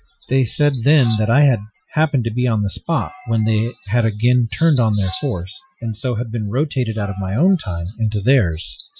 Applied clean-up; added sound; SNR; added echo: classical method Wiener filter.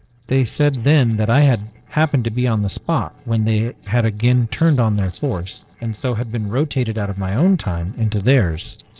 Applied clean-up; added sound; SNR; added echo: neural separator model SepFormer DNS4.